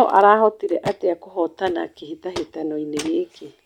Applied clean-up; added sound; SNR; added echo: none; Walk, footsteps; 19 dB; none.